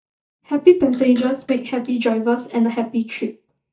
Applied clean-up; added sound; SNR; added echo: neural mask model DeepFilterNet 3.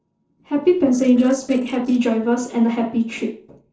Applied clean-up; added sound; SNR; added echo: neural separator model SepFormer DNS4.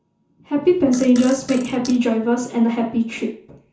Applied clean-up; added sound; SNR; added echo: none; Fart; 17 dB; reverberation time 0.9 s.